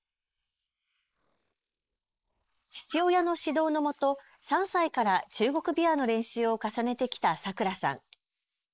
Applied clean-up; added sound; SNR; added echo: neural mask model Resemble Enhance denoiser.